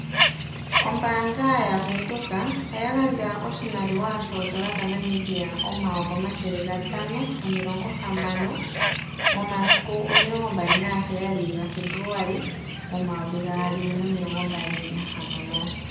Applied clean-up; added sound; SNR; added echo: none; Bird; 1 dB; reverberation time 0.8 s.